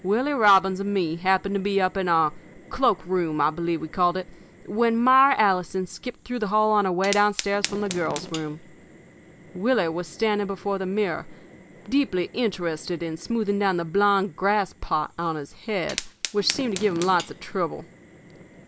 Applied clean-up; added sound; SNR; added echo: none; Fire; 16 dB; none.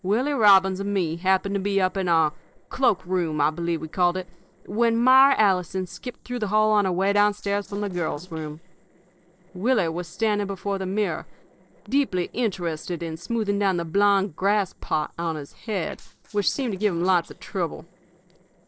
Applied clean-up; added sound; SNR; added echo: neural separator model SepFormer DNS4.